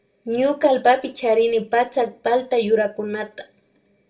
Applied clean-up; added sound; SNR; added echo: none; none; none; reverberation time 0.2 s.